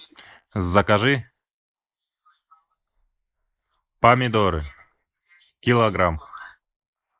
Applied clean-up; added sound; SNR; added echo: neural mask model Resemble Enhance denoiser.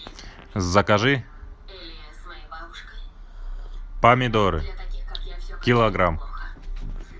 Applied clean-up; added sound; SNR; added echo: none; none; none; none.